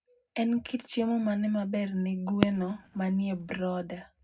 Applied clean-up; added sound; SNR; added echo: none; Fireworks; 5 dB; reverberation time 0.3 s.